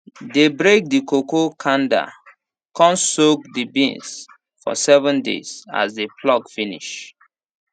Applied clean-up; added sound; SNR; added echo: none; none; none; none.